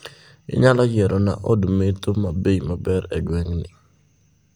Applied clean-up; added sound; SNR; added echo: none; none; none; none.